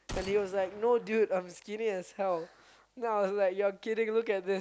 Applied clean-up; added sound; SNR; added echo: none; Gunshot, gunfire; 17 dB; none.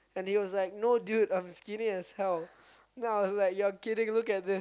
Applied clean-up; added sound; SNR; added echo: none; none; none; none.